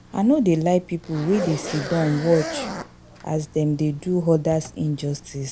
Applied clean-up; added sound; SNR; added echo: none; Zipper (clothing); 12 dB; none.